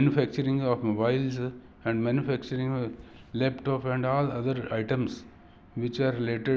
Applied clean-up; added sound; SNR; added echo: none; none; none; none.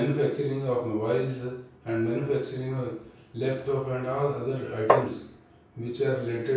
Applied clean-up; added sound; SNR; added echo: none; Tap; -4 dB; reverberation time 0.6 s.